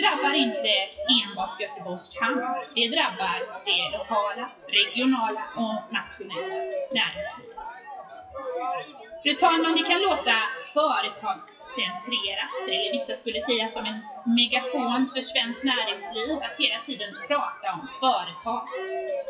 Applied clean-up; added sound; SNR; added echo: classical method WPE with log-MMSE.